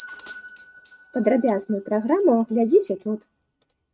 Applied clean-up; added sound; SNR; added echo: neural mask model RNNoise.